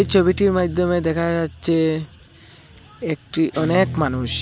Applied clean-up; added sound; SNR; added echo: none; Guitar; 13 dB; none.